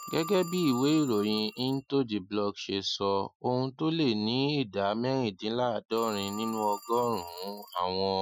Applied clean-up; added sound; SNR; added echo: classical method Wiener filter.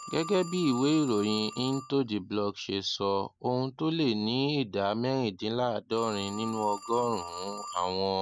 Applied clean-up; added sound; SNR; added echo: none; Telephone; 16 dB; none.